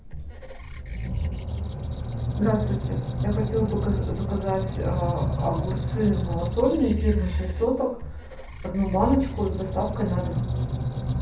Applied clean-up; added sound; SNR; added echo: none; Squeak; 0 dB; reverberation time 0.7 s.